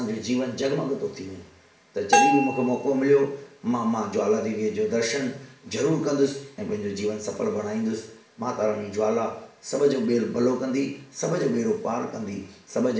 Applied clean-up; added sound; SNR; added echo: none; Bell; 0 dB; reverberation time 0.6 s.